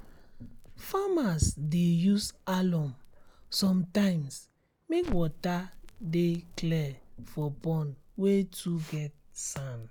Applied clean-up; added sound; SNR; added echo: none; Crackle; 13 dB; none.